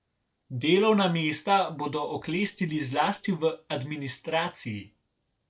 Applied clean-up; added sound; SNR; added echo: neural separator model SepFormer DNS4.